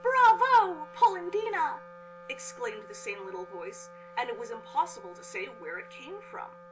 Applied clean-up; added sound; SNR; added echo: none; Wind instrument, woodwind instrument; 19 dB; none.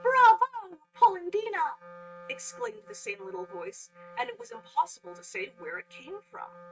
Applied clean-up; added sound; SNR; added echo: neural mask model RNNoise.